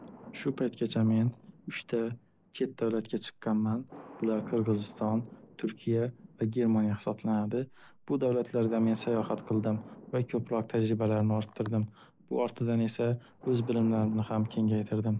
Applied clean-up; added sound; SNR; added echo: none; Thunder; 20 dB; none.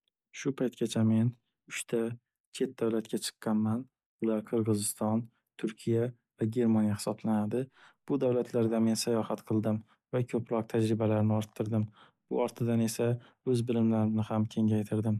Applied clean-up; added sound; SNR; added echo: neural mask model DeepFilterNet 3.